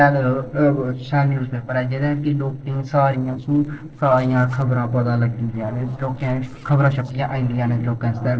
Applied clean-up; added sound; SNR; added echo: neural separator model SepFormer DNS4.